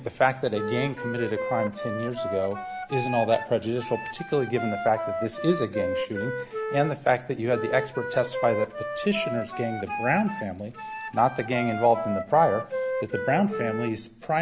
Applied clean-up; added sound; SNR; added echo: none; Wind instrument, woodwind instrument; 6 dB; none.